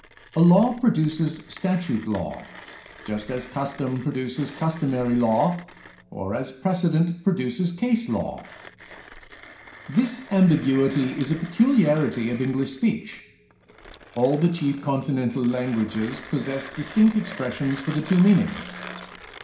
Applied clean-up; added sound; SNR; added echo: none; Mechanisms; 19 dB; reverberation time 0.5 s.